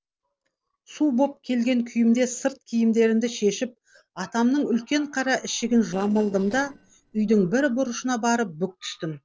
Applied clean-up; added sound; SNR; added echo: neural separator model SepFormer DNS4.